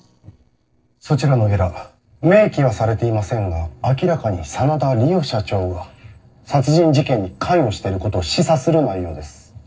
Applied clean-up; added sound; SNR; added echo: neural separator model SepFormer DNS4.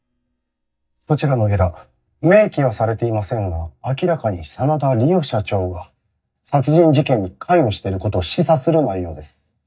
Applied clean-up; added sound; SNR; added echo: neural mask model DeepFilterNet 3.